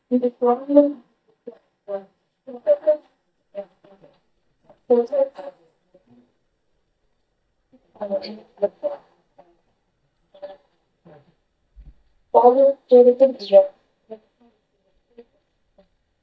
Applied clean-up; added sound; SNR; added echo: neural mask model DeepFilterNet 3.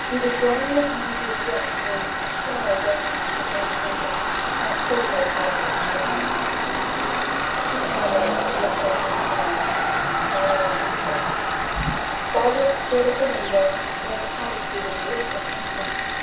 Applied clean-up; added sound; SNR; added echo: none; Tools; -3 dB; reverberation time 0.6 s.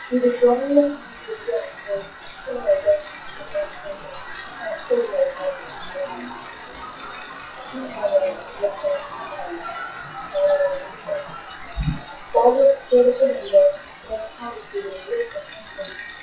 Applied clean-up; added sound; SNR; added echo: classical method WPE with log-MMSE.